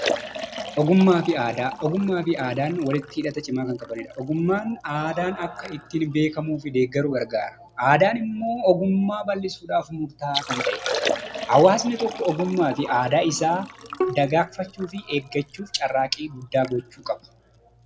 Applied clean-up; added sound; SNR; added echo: none; Liquid + Bowed string instrument; 11 dB; none.